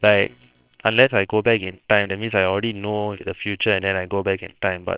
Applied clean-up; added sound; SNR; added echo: neural separator model SepFormer WHAMR!.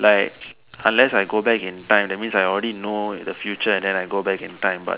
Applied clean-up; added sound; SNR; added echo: none; none; none; none.